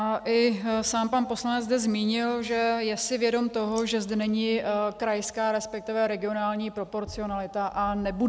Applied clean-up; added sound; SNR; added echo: none; none; none; none.